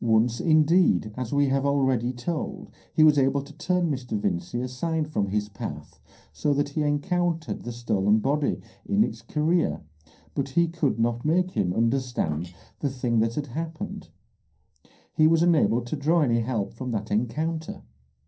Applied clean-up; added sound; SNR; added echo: neural separator model SepFormer DNS4.